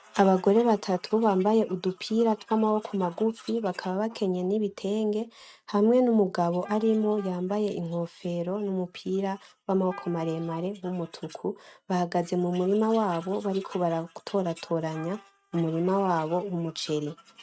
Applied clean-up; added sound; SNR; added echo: neural mask model RNNoise.